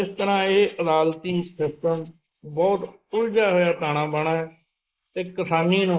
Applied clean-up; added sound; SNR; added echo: neural mask model Resemble Enhance denoiser.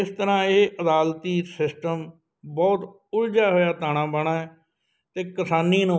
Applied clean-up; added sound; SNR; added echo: none; none; none; none.